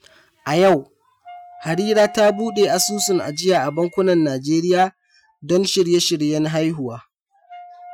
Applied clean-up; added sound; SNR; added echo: classical method Wiener filter.